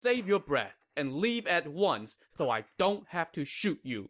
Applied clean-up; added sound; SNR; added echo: neural mask model DeepFilterNet 3.